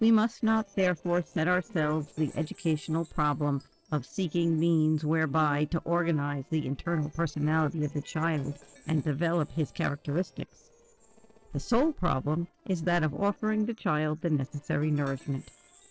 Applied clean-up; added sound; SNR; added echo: neural separator model SepFormer DNS4.